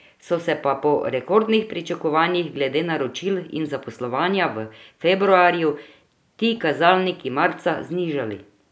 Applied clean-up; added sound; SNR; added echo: none; none; none; none.